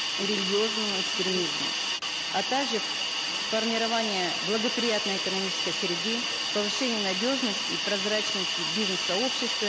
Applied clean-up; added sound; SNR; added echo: none; Hiss; -2 dB; none.